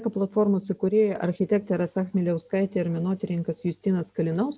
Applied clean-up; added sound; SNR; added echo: none; none; none; none.